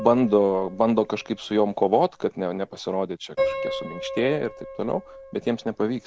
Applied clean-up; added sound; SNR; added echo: none; Piano; 10 dB; none.